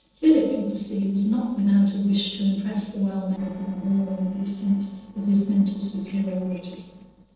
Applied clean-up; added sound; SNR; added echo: neural separator model SepFormer DNS4.